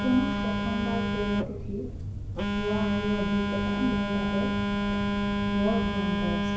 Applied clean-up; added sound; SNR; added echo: none; Telephone; -4 dB; reverberation time 0.6 s.